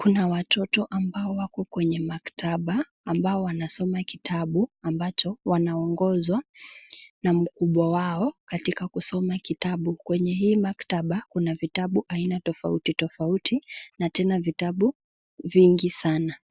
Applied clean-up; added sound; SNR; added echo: none; none; none; none.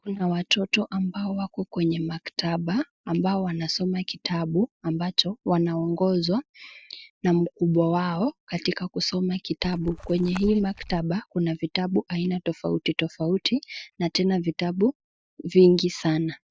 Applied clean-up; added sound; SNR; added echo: neural mask model DeepFilterNet 3.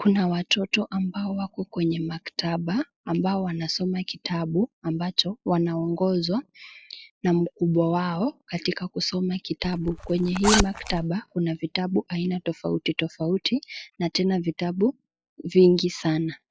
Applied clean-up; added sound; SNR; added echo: classical method log-MMSE.